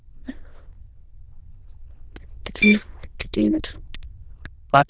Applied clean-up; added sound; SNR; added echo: neural diffusion model UNIVERSE++.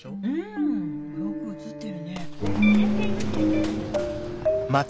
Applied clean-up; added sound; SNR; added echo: none; Gunshot, gunfire; 5 dB; none.